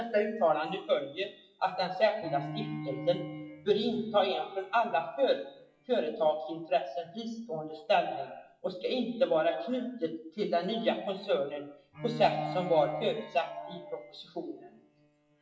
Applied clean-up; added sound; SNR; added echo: classical method WPE with log-MMSE.